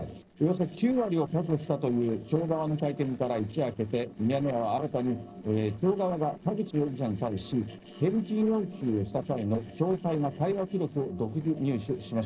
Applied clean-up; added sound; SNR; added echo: neural separator model SepFormer DNS4.